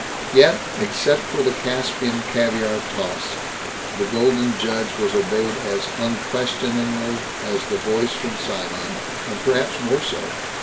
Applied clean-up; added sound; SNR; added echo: none; Stream; 6 dB; none.